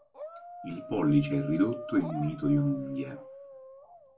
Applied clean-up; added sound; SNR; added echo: none; Dog; 13 dB; reverberation time 0.2 s.